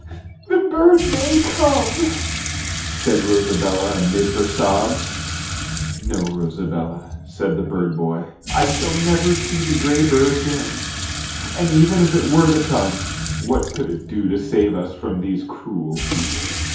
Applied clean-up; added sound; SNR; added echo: none; Sink (filling or washing) / Water tap, faucet; 6 dB; reverberation time 0.6 s.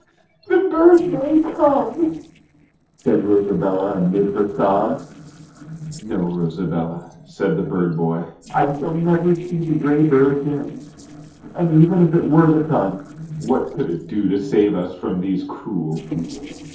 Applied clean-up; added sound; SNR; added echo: neural separator model SepFormer DNS4.